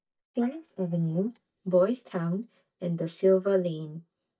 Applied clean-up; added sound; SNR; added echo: neural mask model DeepFilterNet 3.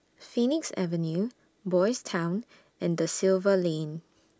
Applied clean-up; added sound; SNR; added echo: none; none; none; none.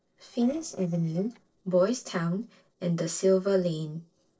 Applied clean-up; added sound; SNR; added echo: neural separator model SepFormer DNS4.